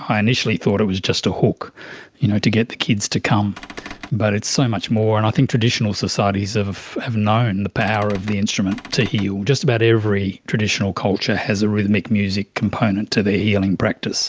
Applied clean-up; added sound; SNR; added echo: none; Cupboard open or close / Door; 16 dB; none.